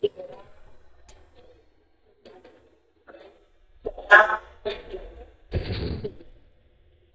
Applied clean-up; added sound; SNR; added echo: neural mask model DeepFilterNet 3.